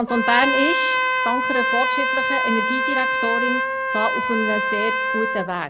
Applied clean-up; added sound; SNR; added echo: none; Trumpet; -3 dB; none.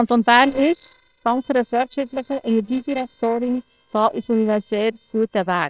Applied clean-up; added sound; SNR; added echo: neural separator model SepFormer WHAM!.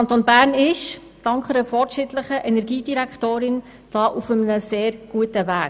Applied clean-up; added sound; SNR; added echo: none; none; none; none.